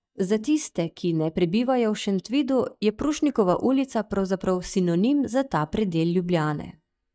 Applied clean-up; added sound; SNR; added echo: neural mask model DeepFilterNet 3.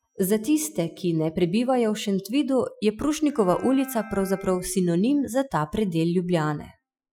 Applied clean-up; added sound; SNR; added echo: classical method Wiener filter.